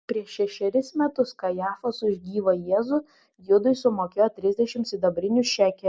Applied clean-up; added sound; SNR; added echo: none; none; none; none.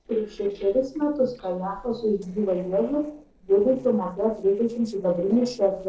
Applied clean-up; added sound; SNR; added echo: neural separator model SepFormer DNS4.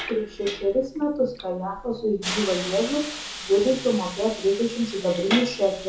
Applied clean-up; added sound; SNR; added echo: none; Hiss; 10 dB; reverberation time 0.6 s.